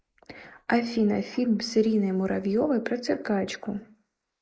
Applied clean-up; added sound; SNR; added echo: neural mask model Resemble Enhance denoiser.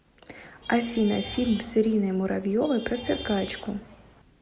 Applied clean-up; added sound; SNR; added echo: none; Bowed string instrument + Traffic noise, roadway noise / Vehicle horn, car horn, honking; 15 dB; none.